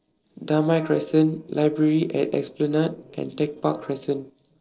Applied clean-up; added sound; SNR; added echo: neural separator model SepFormer DNS4.